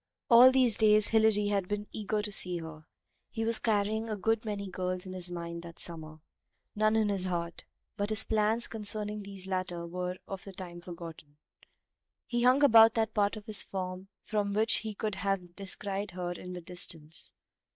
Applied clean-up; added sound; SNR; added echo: neural mask model DeepFilterNet 3.